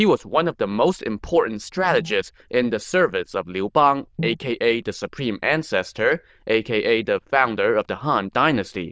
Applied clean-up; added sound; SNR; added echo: neural diffusion model UNIVERSE++.